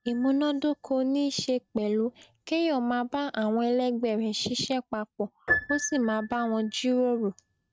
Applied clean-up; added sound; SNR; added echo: neural mask model RNNoise.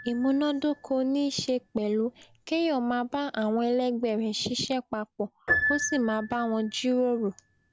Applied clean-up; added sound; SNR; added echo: none; Piano; 9 dB; none.